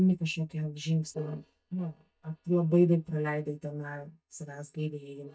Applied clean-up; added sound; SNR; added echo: neural mask model DeepFilterNet 3.